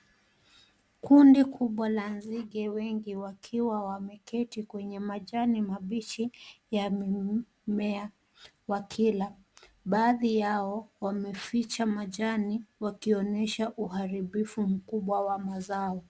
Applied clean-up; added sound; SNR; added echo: none; none; none; none.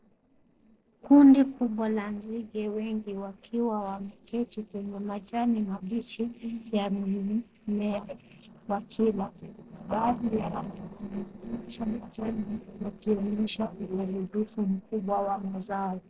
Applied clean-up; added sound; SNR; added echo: neural separator model SepFormer DNS4.